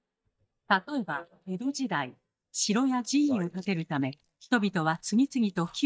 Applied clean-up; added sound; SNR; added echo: neural mask model DeepFilterNet 3.